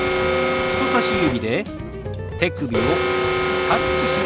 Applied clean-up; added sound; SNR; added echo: none; Alarm; -2 dB; none.